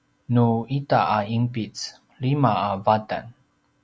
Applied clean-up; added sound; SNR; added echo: none; none; none; none.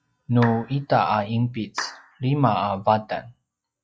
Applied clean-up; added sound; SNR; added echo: classical method log-MMSE.